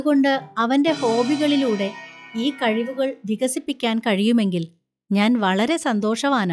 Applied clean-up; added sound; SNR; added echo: classical method log-MMSE.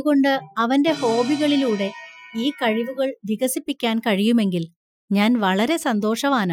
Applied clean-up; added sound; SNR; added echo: classical method Wiener filter.